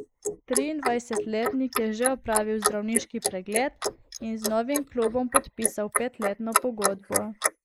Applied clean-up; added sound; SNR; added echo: neural mask model Resemble Enhance denoiser.